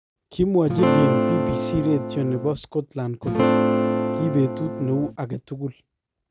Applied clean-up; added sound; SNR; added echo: none; Acoustic guitar / Strum; -2 dB; none.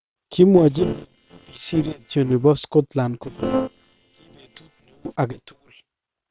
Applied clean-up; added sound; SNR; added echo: neural separator model SepFormer WHAM!.